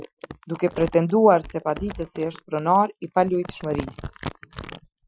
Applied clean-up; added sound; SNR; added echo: classical method Wiener filter.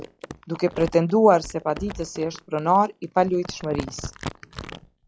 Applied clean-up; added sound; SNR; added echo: classical method log-MMSE.